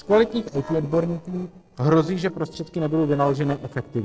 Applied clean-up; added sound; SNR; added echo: neural separator model SepFormer DNS4.